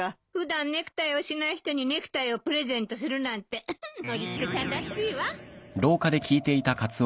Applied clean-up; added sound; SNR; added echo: none; none; none; none.